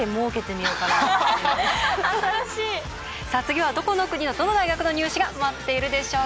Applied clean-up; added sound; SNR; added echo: none; none; none; none.